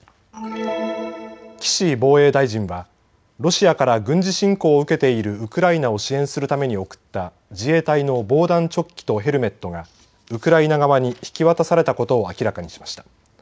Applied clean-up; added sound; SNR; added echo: none; none; none; none.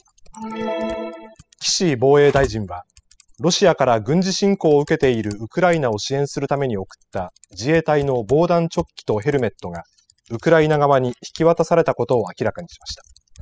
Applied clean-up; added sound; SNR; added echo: classical method spectral subtraction.